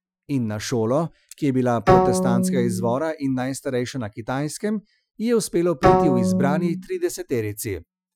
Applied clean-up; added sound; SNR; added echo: classical method Wiener filter.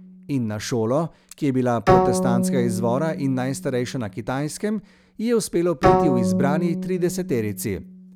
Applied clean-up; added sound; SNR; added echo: none; Bowed string instrument; 1 dB; none.